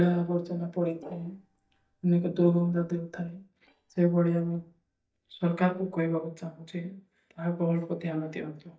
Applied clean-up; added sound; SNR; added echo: neural mask model DeepFilterNet 3.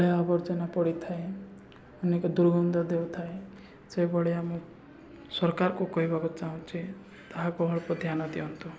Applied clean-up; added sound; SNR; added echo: none; none; none; none.